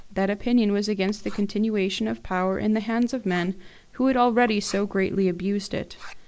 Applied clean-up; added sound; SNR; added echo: neural mask model Resemble Enhance denoiser.